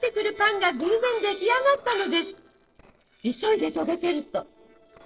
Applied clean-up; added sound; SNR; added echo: neural separator model SepFormer DNS4.